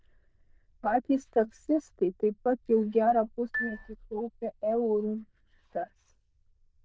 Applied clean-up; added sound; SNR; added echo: neural diffusion model UNIVERSE++.